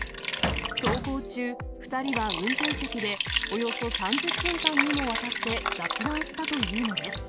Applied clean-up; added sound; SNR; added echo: none; Bass drum + Liquid; -2 dB; none.